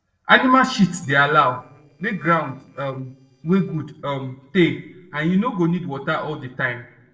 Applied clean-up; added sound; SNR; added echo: neural separator model SepFormer DNS4.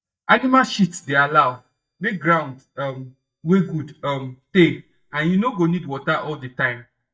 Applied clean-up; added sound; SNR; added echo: neural mask model DeepFilterNet 3.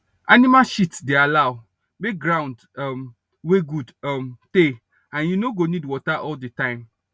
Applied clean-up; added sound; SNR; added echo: none; none; none; none.